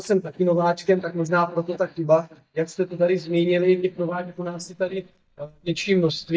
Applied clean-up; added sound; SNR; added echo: neural mask model DeepFilterNet 3.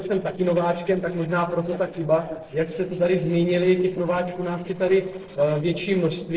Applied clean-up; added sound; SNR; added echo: neural separator model SepFormer DNS4.